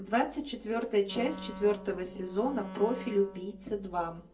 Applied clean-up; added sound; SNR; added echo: none; Wind instrument, woodwind instrument; 14 dB; reverberation time 0.2 s.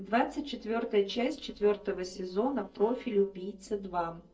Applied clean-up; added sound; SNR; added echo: neural separator model SepFormer DNS4.